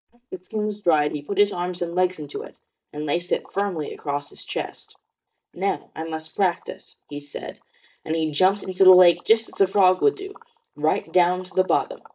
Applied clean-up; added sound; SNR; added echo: neural mask model DeepFilterNet 3.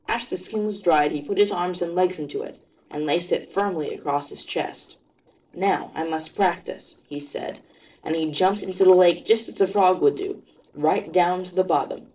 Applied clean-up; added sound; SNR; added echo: neural separator model SepFormer DNS4.